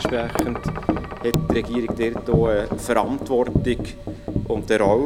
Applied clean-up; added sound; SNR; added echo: none; Wind chime; 2 dB; none.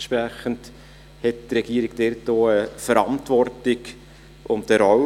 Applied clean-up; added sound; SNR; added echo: none; none; none; none.